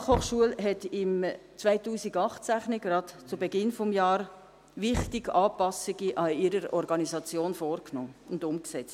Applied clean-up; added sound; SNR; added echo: none; Knock; 15 dB; none.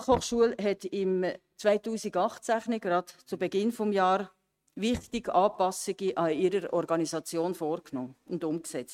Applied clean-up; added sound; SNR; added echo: neural mask model RNNoise.